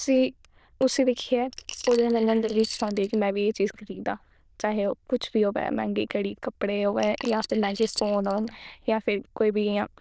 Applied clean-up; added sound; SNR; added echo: neural diffusion model UNIVERSE++.